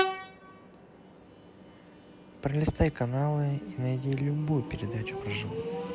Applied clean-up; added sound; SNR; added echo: none; Train; 7 dB; none.